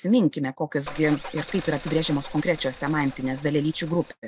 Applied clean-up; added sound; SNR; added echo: none; Car; 14 dB; none.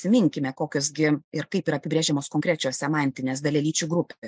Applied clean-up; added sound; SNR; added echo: none; none; none; none.